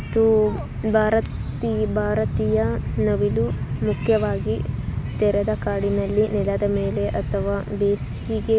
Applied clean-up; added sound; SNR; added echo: none; none; none; none.